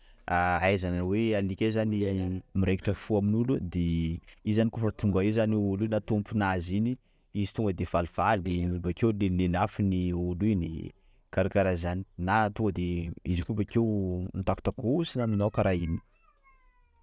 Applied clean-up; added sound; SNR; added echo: none; none; none; none.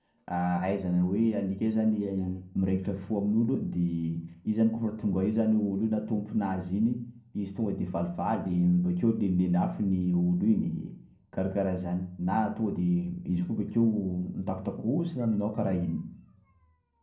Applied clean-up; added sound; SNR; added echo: none; none; none; reverberation time 0.5 s.